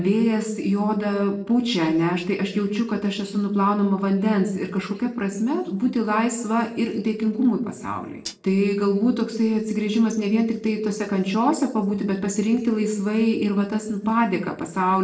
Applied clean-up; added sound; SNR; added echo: neural separator model SepFormer DNS4.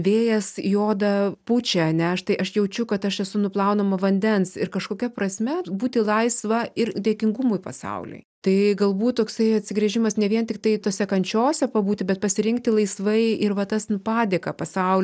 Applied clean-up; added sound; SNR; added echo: none; none; none; none.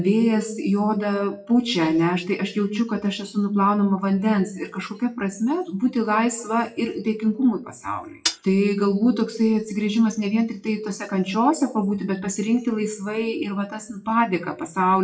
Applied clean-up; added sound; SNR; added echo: classical method WPE with log-MMSE.